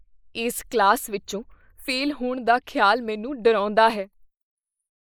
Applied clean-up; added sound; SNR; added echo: neural mask model Resemble Enhance denoiser.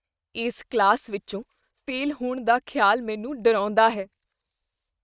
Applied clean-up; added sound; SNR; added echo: neural mask model RNNoise.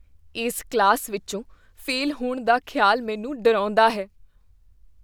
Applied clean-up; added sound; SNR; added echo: none; none; none; none.